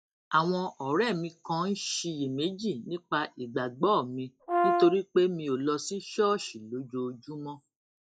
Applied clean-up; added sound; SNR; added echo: classical method log-MMSE.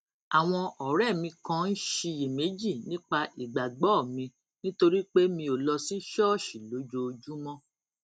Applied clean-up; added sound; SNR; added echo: none; none; none; none.